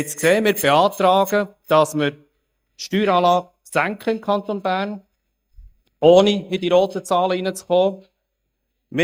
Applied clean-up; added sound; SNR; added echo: neural mask model DeepFilterNet 3.